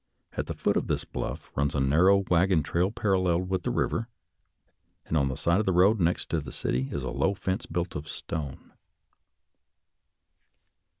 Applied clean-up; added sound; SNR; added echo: none; none; none; none.